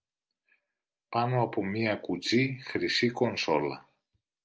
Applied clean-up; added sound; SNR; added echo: none; none; none; none.